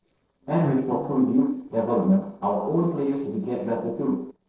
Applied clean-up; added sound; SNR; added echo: neural separator model SepFormer DNS4.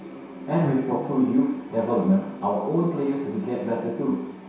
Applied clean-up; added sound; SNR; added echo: none; Bowed string instrument; 15 dB; reverberation time 0.7 s.